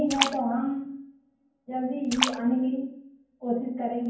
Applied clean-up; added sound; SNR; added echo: none; Splash, splatter; 6 dB; reverberation time 0.9 s.